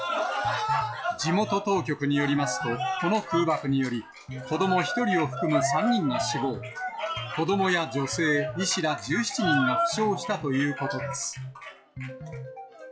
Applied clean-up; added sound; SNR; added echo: classical method log-MMSE.